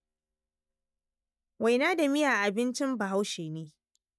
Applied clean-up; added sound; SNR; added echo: neural mask model DeepFilterNet 3.